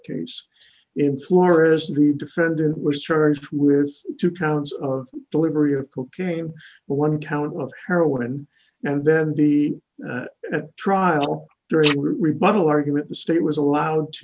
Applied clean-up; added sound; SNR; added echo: none; none; none; none.